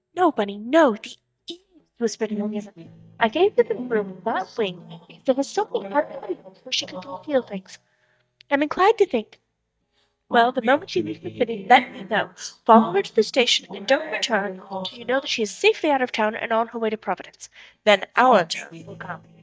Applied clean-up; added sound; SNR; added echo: neural mask model DeepFilterNet 3.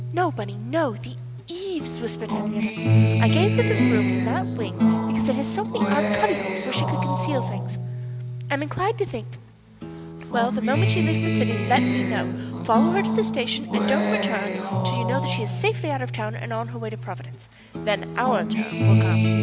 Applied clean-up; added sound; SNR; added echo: none; Acoustic guitar; -4 dB; none.